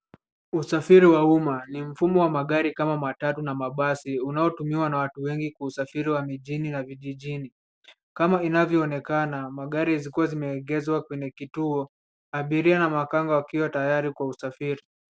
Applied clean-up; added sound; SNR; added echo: none; none; none; none.